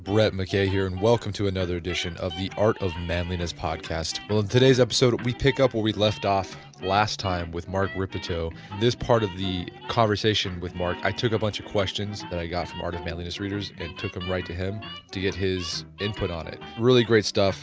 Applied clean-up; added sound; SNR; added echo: none; none; none; none.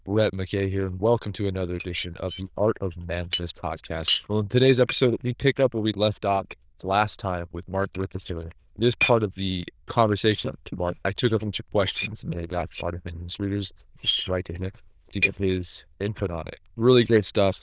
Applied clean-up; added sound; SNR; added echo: neural diffusion model UNIVERSE++.